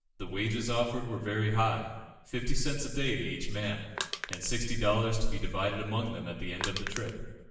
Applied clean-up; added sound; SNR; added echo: none; Crushing; 7 dB; reverberation time 1.1 s.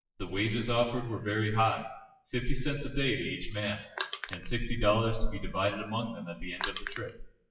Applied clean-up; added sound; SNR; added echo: classical method WPE with log-MMSE.